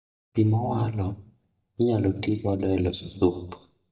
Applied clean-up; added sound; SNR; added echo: neural mask model DeepFilterNet 3.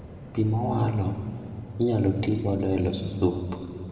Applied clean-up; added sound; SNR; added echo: none; Waves, surf; 17 dB; reverberation time 2.5 s.